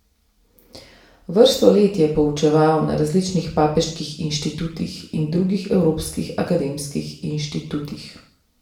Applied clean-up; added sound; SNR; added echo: none; none; none; reverberation time 0.5 s.